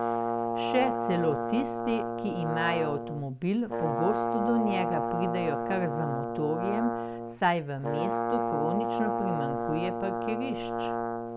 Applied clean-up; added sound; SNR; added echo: none; Brass instrument; 0 dB; none.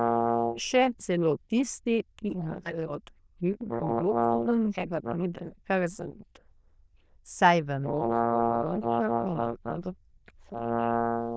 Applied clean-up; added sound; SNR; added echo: neural diffusion model UNIVERSE++.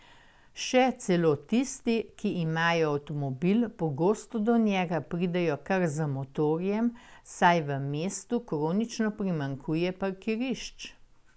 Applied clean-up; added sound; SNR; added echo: none; none; none; none.